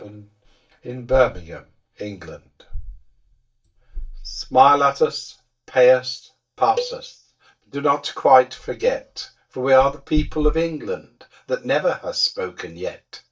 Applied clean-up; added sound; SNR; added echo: neural mask model DeepFilterNet 3.